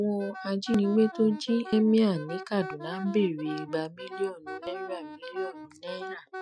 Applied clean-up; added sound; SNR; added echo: classical method Wiener filter.